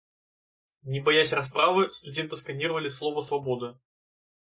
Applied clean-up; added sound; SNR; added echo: neural mask model Resemble Enhance denoiser.